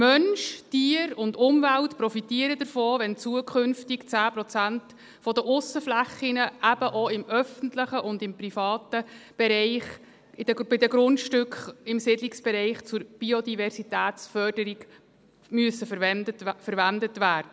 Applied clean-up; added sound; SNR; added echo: none; none; none; none.